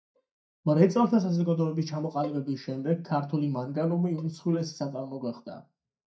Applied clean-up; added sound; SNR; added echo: neural mask model DeepFilterNet 3.